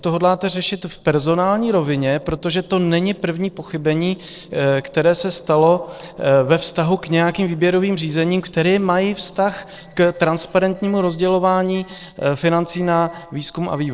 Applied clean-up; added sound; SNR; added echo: neural separator model SepFormer DNS4.